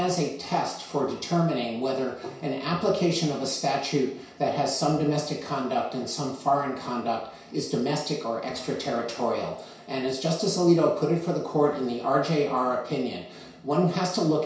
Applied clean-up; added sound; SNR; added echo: none; none; none; reverberation time 0.6 s.